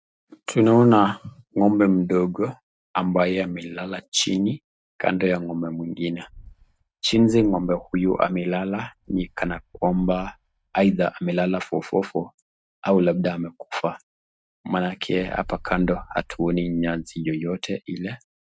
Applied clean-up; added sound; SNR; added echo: neural mask model RNNoise.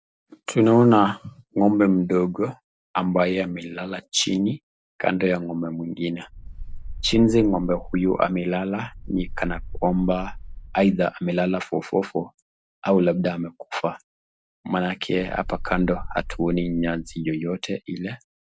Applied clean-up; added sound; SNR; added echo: none; Wind; 11 dB; none.